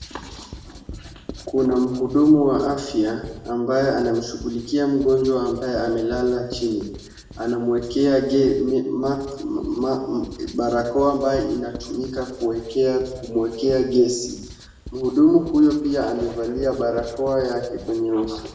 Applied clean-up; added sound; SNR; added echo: none; Writing; 18 dB; reverberation time 0.8 s.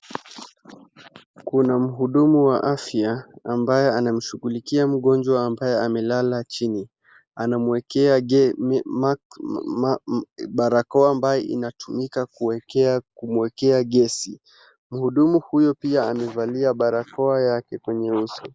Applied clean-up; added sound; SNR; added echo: none; none; none; none.